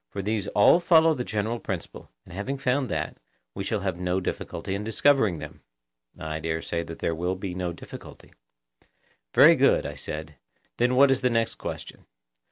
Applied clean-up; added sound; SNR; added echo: none; none; none; none.